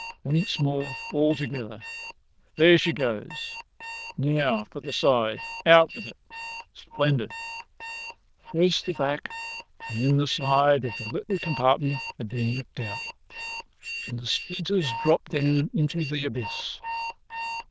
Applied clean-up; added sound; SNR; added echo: neural diffusion model UNIVERSE++.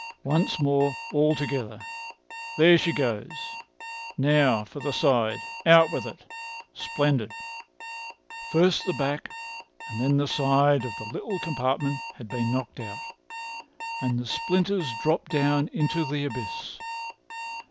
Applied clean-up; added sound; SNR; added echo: none; Alarm; 12 dB; none.